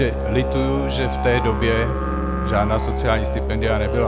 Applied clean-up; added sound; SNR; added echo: none; Musical instrument; 0 dB; none.